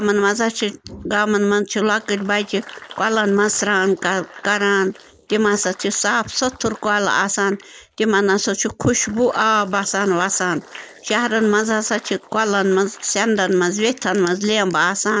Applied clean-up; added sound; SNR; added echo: neural mask model Resemble Enhance denoiser.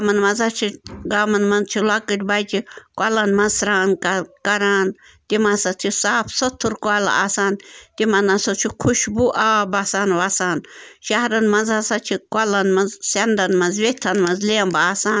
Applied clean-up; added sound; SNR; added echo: none; none; none; none.